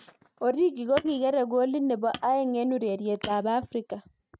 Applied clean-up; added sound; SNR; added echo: neural mask model RNNoise.